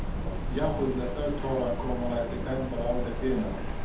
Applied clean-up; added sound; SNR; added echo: none; Train; 0 dB; reverberation time 0.6 s.